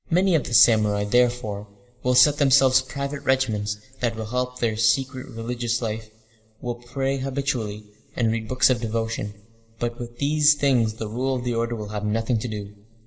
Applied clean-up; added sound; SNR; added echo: none; none; none; reverberation time 1.0 s.